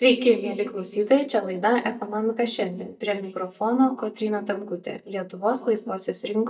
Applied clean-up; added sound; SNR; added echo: neural mask model DeepFilterNet 3.